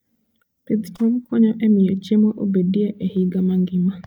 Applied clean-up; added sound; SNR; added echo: neural mask model DeepFilterNet 3.